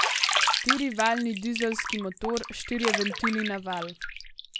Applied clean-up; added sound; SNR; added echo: none; Bathtub (filling or washing); -1 dB; none.